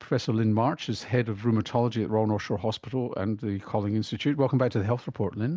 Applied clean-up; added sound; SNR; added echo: none; none; none; none.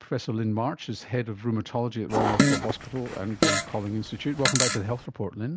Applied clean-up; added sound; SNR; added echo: none; Fart; -3 dB; none.